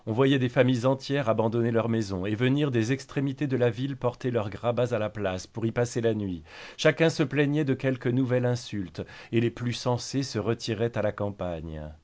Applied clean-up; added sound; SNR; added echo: none; none; none; none.